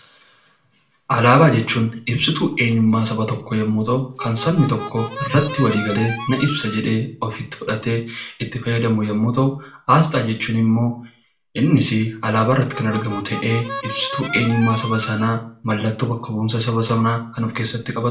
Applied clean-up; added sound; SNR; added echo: none; Harmonica; 10 dB; reverberation time 0.4 s.